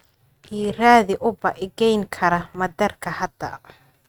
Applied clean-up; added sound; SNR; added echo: neural mask model RNNoise.